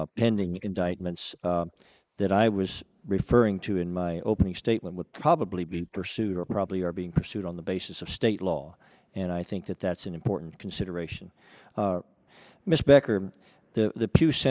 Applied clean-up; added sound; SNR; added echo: neural mask model Resemble Enhance denoiser.